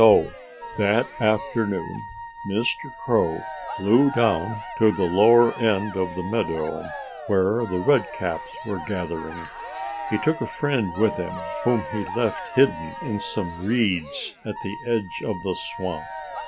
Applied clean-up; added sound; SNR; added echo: none; Wind instrument, woodwind instrument + Cheering; 11 dB; none.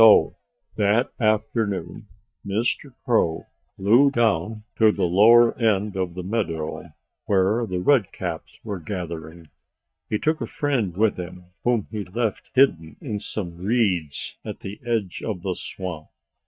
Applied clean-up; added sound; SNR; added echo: neural mask model DeepFilterNet 3.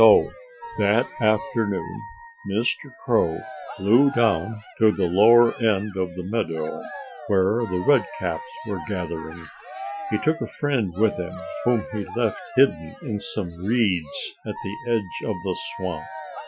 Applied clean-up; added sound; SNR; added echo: classical method Wiener filter.